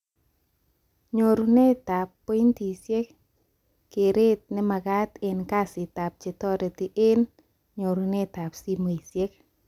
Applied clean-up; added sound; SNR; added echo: none; none; none; none.